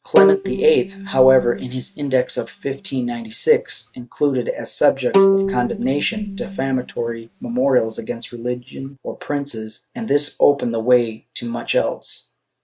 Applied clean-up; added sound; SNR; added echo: neural mask model RNNoise.